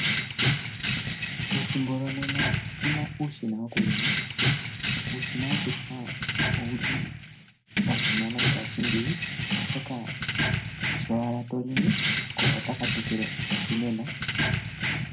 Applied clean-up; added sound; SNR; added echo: none; Keys jangling; -5 dB; reverberation time 0.2 s.